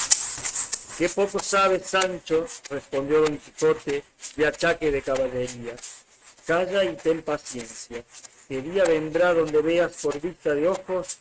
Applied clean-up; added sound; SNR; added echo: neural mask model RNNoise.